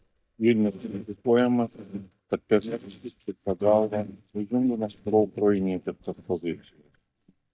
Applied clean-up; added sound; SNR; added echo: neural mask model DeepFilterNet 3.